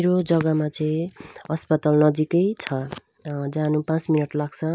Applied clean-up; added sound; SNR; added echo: none; none; none; none.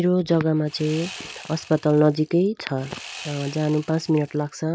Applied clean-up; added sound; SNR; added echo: none; Sawing; 18 dB; none.